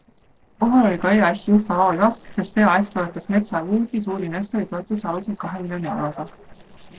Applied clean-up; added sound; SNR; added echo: neural separator model SepFormer DNS4.